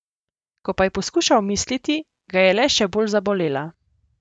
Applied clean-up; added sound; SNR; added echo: none; none; none; none.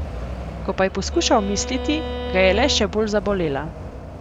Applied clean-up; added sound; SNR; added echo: none; Alarm / Truck + Bowed string instrument; 7 dB; none.